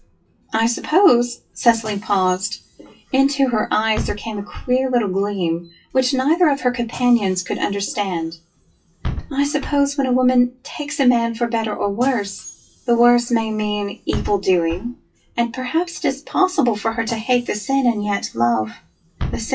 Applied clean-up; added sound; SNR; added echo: classical method WPE with log-MMSE.